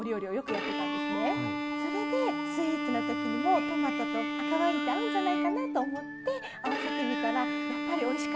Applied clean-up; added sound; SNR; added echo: none; Bowed string instrument; -1 dB; none.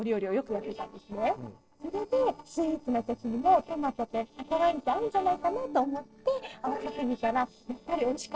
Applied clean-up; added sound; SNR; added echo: neural separator model SepFormer DNS4.